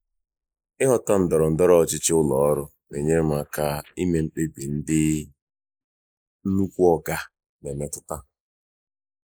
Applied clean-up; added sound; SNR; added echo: neural mask model Resemble Enhance denoiser.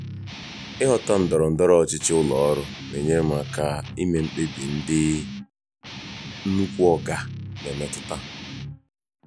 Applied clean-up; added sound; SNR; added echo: none; Guitar; 12 dB; none.